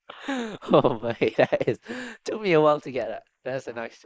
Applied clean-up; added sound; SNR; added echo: neural mask model Resemble Enhance denoiser.